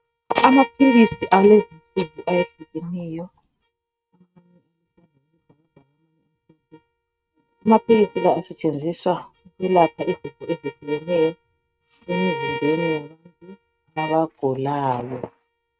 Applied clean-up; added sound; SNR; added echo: neural mask model RNNoise.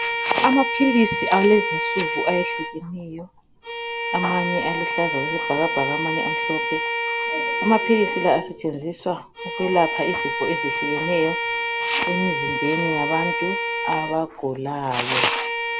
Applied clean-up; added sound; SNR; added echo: none; Bowed string instrument; 2 dB; none.